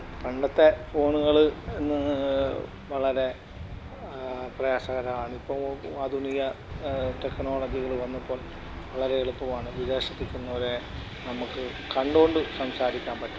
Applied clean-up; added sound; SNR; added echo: none; Engine / Aircraft; 12 dB; none.